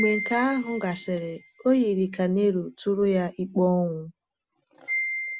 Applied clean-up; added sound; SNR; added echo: none; Wind chime; 10 dB; none.